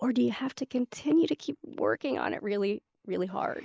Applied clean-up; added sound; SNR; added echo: neural mask model Resemble Enhance denoiser.